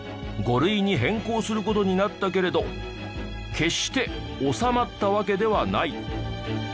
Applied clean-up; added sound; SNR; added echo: none; none; none; none.